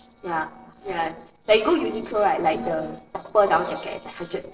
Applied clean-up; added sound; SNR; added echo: neural separator model SepFormer DNS4.